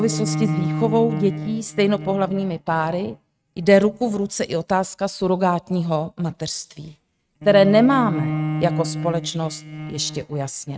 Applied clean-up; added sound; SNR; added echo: neural mask model RNNoise.